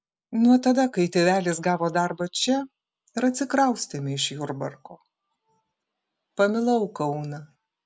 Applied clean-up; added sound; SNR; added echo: none; none; none; none.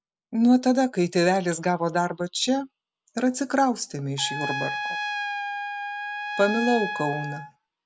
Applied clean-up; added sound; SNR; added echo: none; Trumpet; 6 dB; none.